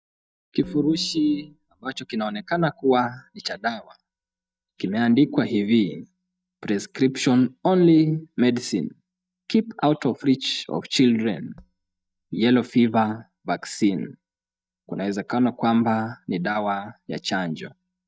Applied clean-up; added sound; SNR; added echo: neural mask model DeepFilterNet 3.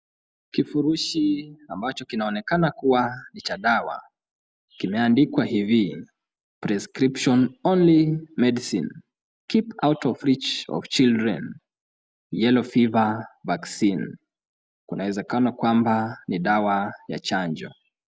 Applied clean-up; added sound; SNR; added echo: none; none; none; none.